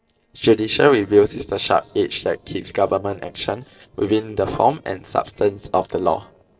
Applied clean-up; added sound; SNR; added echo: neural separator model SepFormer DNS4.